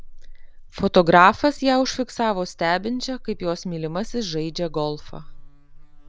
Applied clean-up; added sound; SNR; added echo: none; Buzz; 15 dB; none.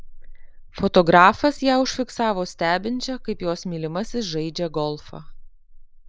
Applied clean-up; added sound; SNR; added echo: neural mask model Resemble Enhance denoiser.